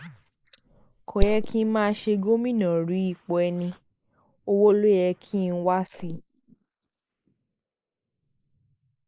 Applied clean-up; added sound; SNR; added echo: neural mask model Resemble Enhance denoiser.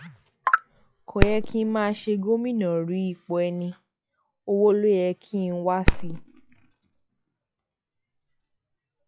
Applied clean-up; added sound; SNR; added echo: classical method log-MMSE.